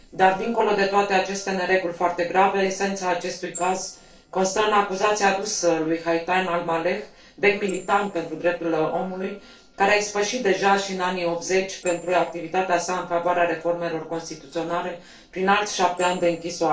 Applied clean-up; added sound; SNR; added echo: neural separator model SepFormer DNS4.